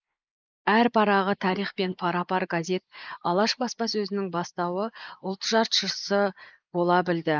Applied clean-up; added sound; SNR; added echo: neural mask model Resemble Enhance denoiser.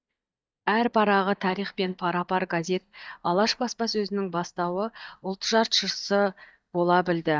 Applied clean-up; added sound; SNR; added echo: neural mask model DeepFilterNet 3.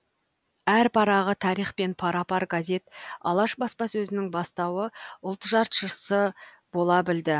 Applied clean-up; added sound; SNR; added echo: none; none; none; none.